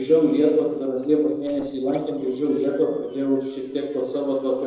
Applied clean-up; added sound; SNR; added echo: neural separator model SepFormer DNS4.